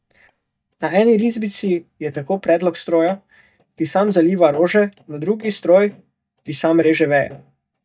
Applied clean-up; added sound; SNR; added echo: neural mask model DeepFilterNet 3.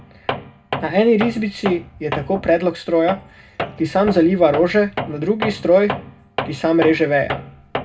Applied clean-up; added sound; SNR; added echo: none; Tools; 10 dB; reverberation time 0.2 s.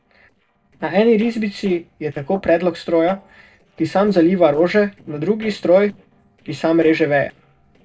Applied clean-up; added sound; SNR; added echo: neural separator model SepFormer DNS4.